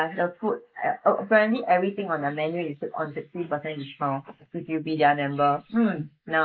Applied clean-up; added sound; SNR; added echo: neural mask model Resemble Enhance denoiser.